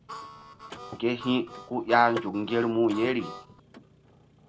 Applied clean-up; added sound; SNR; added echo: none; Harmonica + Mechanisms / Car; 14 dB; none.